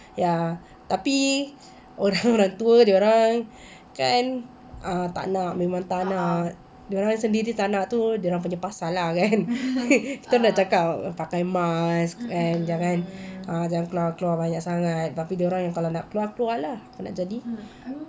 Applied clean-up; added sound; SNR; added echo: none; none; none; none.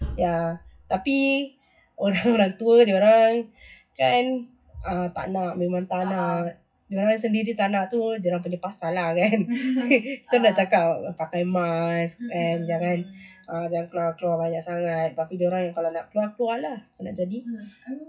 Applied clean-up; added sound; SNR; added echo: classical method WPE with log-MMSE.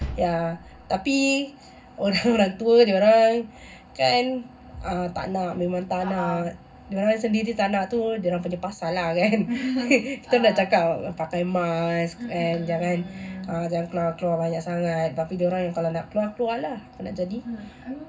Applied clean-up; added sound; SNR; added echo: none; Bass drum; 11 dB; reverberation time 0.4 s.